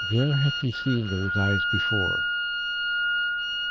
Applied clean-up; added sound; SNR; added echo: neural diffusion model UNIVERSE++.